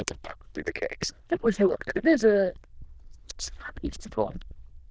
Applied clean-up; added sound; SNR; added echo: neural diffusion model UNIVERSE++.